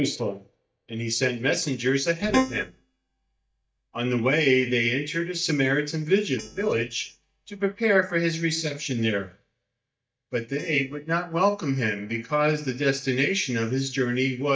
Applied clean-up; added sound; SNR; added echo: neural mask model DeepFilterNet 3.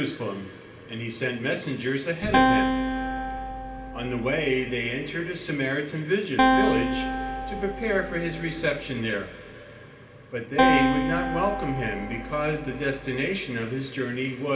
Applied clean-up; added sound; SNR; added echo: none; Acoustic guitar; -1 dB; reverberation time 0.4 s.